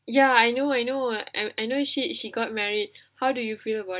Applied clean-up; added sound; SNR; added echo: none; none; none; none.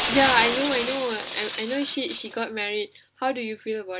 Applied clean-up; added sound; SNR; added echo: none; Shatter; 5 dB; none.